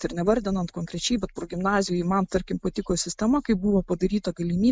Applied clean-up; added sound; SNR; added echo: none; none; none; none.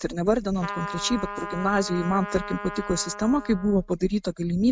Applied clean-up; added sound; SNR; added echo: none; Trumpet; 12 dB; none.